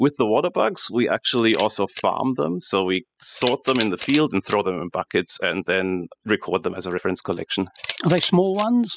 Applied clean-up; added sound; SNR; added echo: classical method spectral subtraction.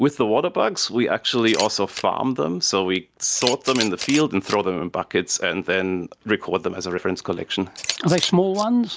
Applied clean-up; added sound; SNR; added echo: neural mask model Resemble Enhance denoiser.